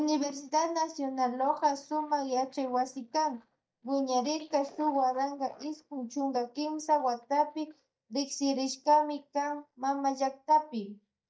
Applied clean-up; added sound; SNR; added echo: neural mask model DeepFilterNet 3.